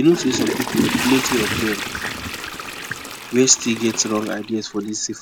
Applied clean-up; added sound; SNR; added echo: none; Toilet flush / Water; 4 dB; none.